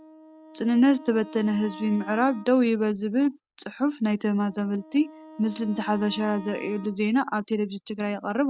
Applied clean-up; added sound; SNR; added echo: none; Wind instrument, woodwind instrument; 20 dB; none.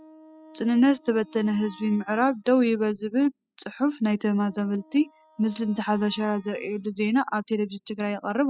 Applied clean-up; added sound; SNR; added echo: classical method spectral subtraction.